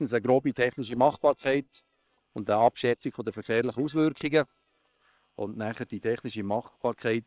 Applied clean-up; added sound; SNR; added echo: neural separator model SepFormer WHAM!.